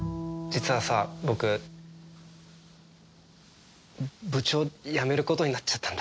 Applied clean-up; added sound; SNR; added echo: none; Bowed string instrument; 12 dB; none.